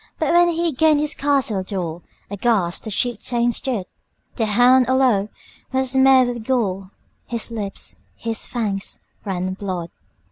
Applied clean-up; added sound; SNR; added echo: none; none; none; none.